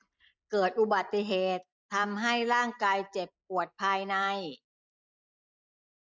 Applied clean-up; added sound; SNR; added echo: neural mask model Resemble Enhance denoiser.